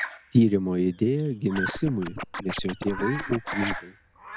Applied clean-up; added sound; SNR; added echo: none; Bird vocalization, bird call, bird song + Scratching (performance technique); 9 dB; none.